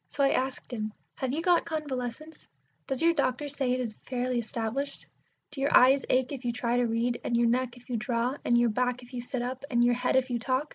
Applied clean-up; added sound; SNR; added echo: none; none; none; none.